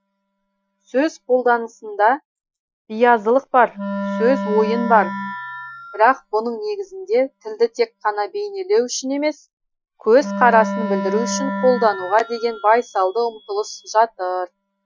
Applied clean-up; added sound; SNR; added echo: classical method Wiener filter.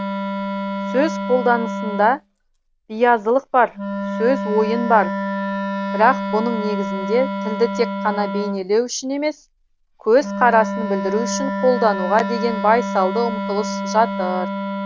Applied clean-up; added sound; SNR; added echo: none; Wind instrument, woodwind instrument; 5 dB; none.